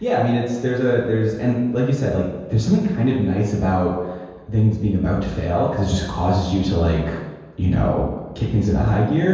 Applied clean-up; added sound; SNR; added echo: none; none; none; reverberation time 1.2 s.